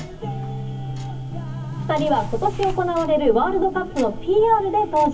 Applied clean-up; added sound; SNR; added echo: none; Tick-tock; 12 dB; reverberation time 0.3 s.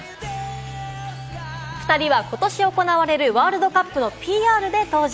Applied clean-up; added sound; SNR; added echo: none; none; none; none.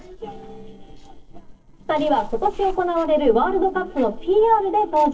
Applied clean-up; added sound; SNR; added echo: neural separator model SepFormer DNS4.